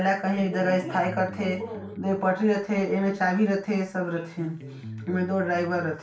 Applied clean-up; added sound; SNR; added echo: none; Electric guitar; 14 dB; reverberation time 0.3 s.